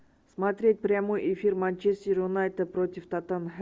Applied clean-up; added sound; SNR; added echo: none; none; none; none.